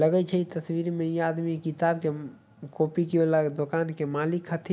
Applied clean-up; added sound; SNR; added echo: none; none; none; none.